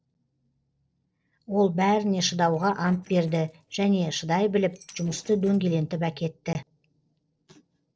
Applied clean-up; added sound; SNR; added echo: neural separator model SepFormer DNS4.